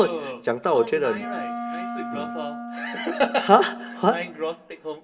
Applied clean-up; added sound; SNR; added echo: none; Wind instrument, woodwind instrument; 11 dB; reverberation time 0.6 s.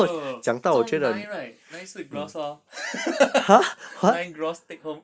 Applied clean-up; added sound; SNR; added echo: none; none; none; none.